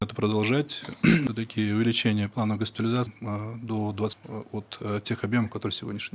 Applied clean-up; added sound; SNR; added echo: none; none; none; none.